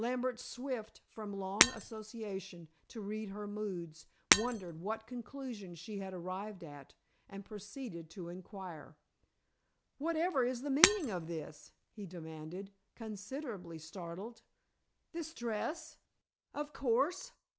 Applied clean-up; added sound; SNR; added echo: none; Shatter; -3 dB; none.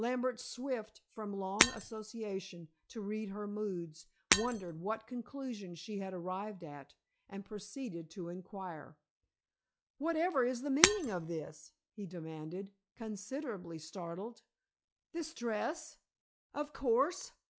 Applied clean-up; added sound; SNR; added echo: classical method log-MMSE.